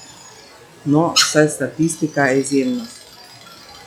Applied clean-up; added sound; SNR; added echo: classical method log-MMSE.